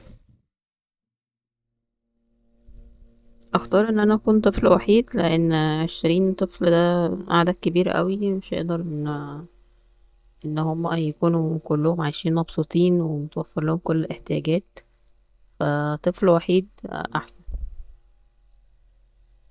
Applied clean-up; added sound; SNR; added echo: neural mask model DeepFilterNet 3.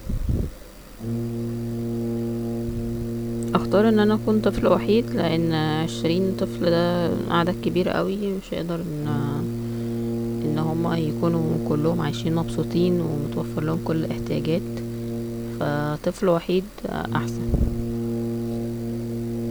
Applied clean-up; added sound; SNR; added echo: none; Brass instrument; 4 dB; none.